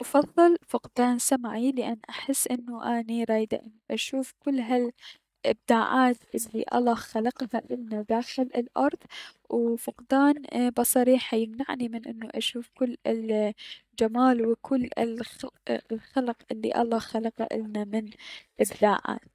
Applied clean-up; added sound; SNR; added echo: neural mask model DeepFilterNet 3.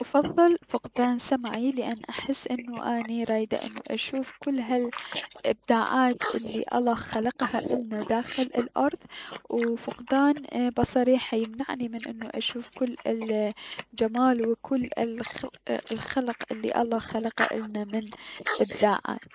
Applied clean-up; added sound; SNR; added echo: neural mask model Resemble Enhance denoiser.